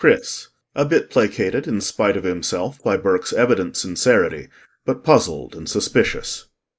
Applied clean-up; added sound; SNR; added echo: neural mask model Resemble Enhance denoiser.